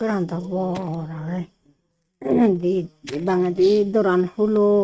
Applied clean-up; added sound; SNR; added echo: neural mask model RNNoise.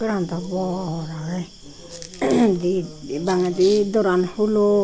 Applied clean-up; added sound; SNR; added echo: none; none; none; none.